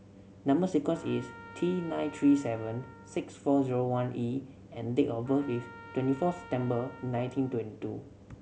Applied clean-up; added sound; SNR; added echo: none; Trumpet; 20 dB; none.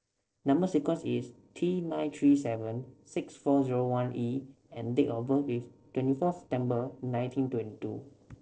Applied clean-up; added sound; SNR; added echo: neural separator model SepFormer DNS4.